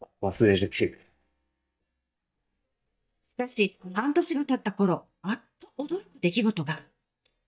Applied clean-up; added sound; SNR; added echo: neural mask model DeepFilterNet 3.